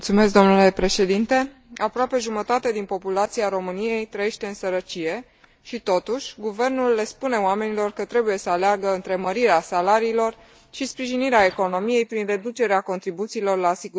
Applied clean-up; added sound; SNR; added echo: neural mask model DeepFilterNet 3.